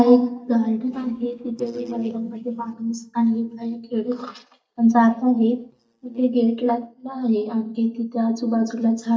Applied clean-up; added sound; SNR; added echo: neural mask model DeepFilterNet 3.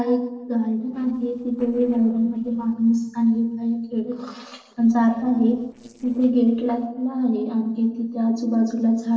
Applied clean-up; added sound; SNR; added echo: neural separator model SepFormer DNS4.